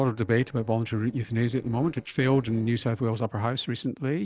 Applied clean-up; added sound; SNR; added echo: neural separator model SepFormer DNS4.